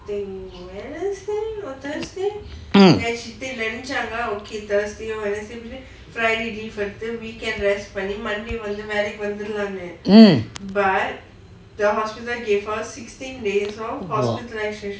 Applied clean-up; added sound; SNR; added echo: none; none; none; none.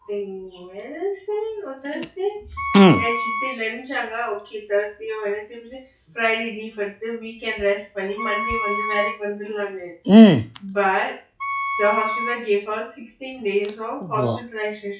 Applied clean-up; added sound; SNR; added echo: classical method log-MMSE.